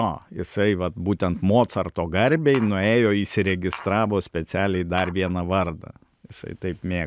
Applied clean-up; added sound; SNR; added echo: none; Glass; 18 dB; none.